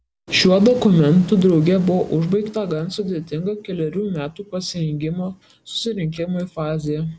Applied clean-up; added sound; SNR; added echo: none; none; none; none.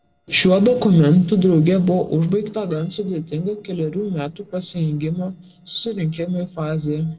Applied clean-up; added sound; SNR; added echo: neural separator model SepFormer DNS4.